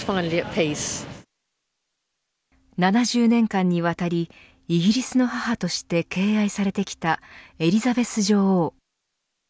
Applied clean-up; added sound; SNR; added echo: none; none; none; none.